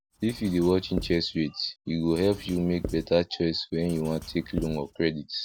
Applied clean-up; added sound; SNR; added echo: none; Writing; 13 dB; none.